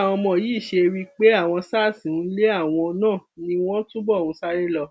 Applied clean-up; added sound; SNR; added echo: none; none; none; none.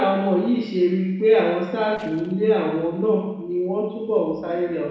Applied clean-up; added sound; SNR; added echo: neural separator model SepFormer DNS4.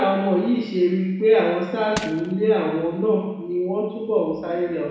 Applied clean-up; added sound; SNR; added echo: none; Crushing; 11 dB; reverberation time 1.1 s.